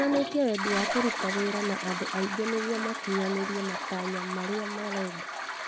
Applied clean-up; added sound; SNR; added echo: none; Toilet flush; 3 dB; none.